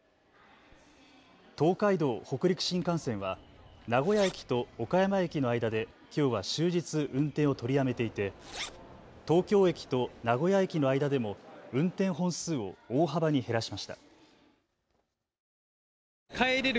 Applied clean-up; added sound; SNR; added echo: none; Zipper (clothing); 19 dB; none.